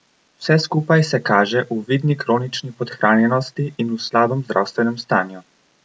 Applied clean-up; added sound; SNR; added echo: none; none; none; none.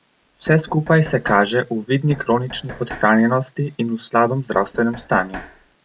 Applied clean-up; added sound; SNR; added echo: none; Knock; 18 dB; none.